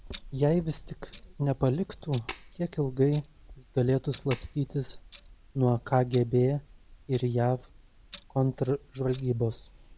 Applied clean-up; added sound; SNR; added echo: none; Clock + Tap; 18 dB; none.